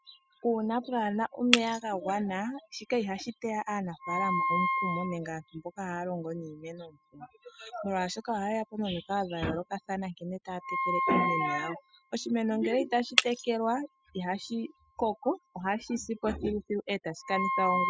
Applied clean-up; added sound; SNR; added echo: classical method spectral subtraction.